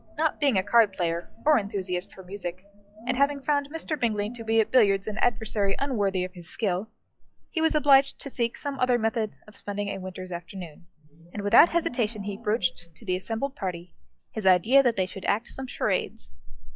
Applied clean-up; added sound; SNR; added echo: classical method log-MMSE.